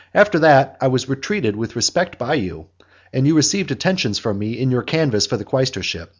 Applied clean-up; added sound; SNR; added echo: none; none; none; none.